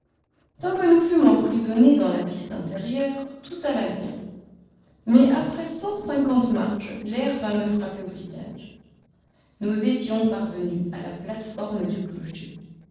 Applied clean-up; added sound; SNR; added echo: neural separator model SepFormer DNS4.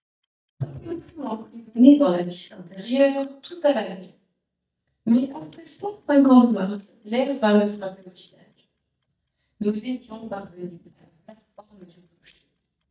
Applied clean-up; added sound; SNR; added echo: neural mask model DeepFilterNet 3.